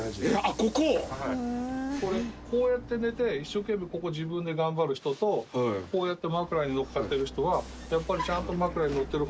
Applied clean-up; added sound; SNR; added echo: none; Vehicle; 14 dB; none.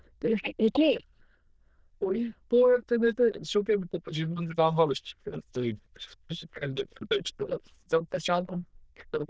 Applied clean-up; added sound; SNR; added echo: neural diffusion model UNIVERSE++.